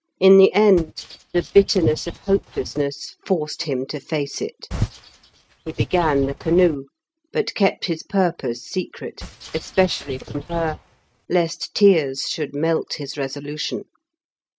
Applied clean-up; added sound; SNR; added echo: neural mask model RNNoise.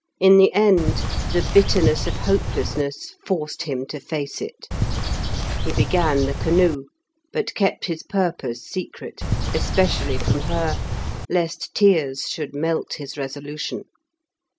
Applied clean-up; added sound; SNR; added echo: none; Bird; 0 dB; none.